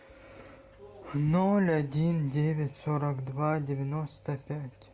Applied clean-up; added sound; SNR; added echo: none; none; none; none.